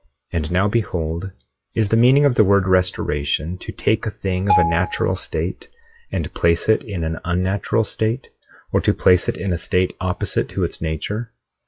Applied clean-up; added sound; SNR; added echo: classical method log-MMSE.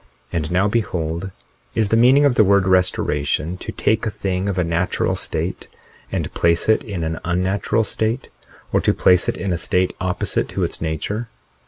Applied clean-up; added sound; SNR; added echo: none; none; none; none.